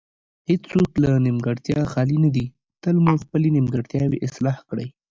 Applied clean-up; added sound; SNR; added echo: neural mask model DeepFilterNet 3.